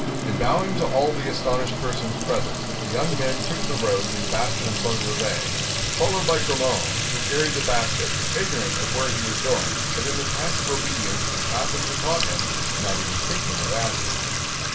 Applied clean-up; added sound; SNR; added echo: none; Fill (with liquid) / Trickle, dribble / Sink (filling or washing); 0 dB; reverberation time 0.2 s.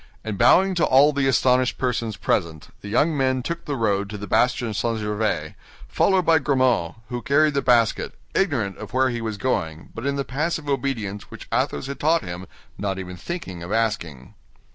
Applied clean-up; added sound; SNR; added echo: none; none; none; none.